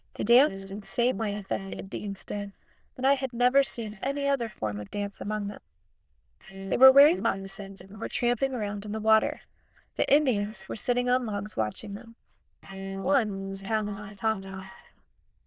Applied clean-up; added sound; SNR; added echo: neural diffusion model UNIVERSE++.